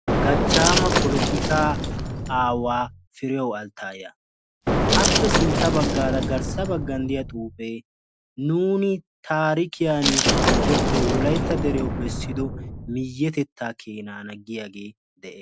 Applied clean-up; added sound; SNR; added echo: none; Glass + Explosion; -3 dB; none.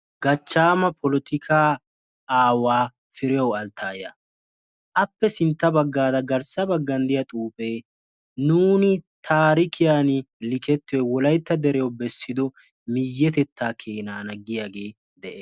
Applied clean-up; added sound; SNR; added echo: none; none; none; none.